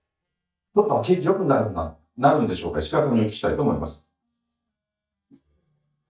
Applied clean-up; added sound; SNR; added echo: neural mask model DeepFilterNet 3.